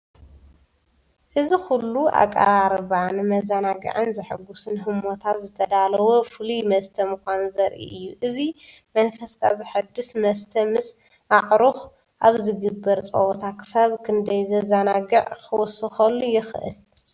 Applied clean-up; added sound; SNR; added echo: none; none; none; none.